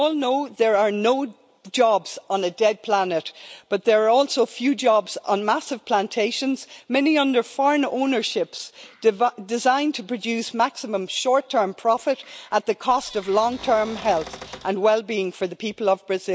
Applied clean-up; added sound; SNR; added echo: none; Cupboard open or close / Door; 17 dB; none.